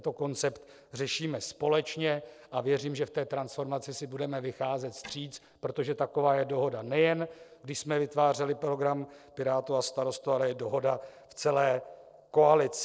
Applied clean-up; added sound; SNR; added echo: neural separator model SepFormer DNS4.